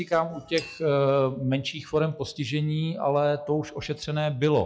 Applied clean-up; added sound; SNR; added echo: classical method log-MMSE.